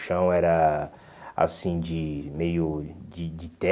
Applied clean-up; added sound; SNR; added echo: none; none; none; none.